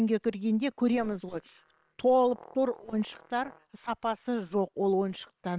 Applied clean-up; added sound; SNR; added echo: neural separator model SepFormer WHAM!.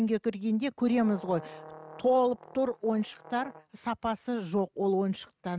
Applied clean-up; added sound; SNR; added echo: neural mask model RNNoise.